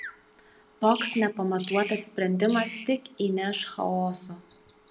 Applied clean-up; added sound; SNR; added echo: none; Bird vocalization, bird call, bird song; 14 dB; none.